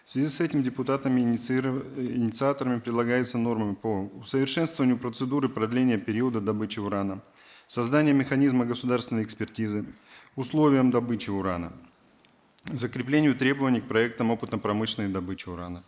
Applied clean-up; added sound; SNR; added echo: neural mask model Resemble Enhance denoiser.